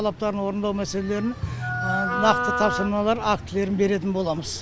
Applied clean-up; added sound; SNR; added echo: none; Wind instrument, woodwind instrument; 2 dB; none.